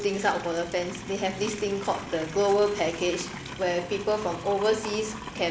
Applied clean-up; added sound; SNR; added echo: none; Livestock, farm animals, working animals; 13 dB; none.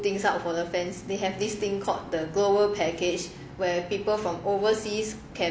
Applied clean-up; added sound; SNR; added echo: none; none; none; none.